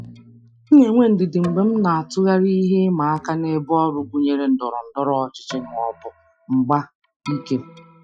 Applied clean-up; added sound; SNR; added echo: classical method Wiener filter.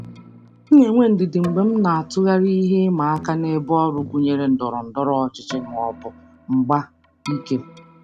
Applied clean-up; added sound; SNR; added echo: none; Keyboard (musical); 20 dB; none.